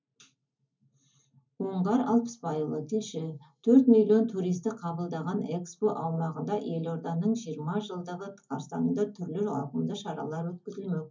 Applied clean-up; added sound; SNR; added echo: none; none; none; reverberation time 0.3 s.